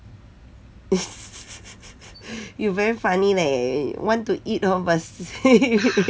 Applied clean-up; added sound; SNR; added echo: none; none; none; none.